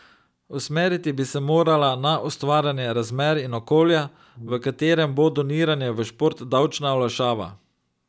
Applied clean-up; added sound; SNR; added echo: none; Brass instrument; 18 dB; none.